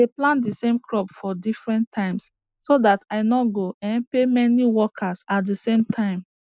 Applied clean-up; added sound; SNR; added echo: neural mask model Resemble Enhance denoiser.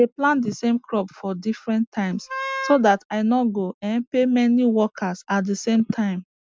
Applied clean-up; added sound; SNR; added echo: none; Wind instrument, woodwind instrument; 9 dB; none.